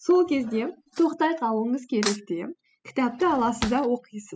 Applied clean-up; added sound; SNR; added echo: classical method spectral subtraction.